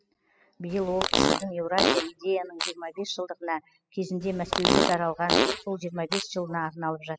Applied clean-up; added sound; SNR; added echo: classical method spectral subtraction.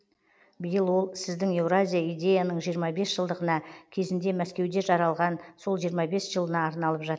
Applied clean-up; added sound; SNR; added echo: none; none; none; none.